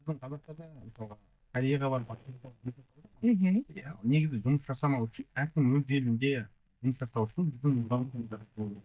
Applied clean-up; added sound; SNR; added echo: neural mask model DeepFilterNet 3.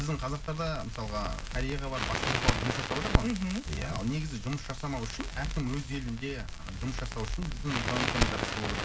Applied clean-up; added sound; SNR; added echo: none; Crackle; -1 dB; reverberation time 0.2 s.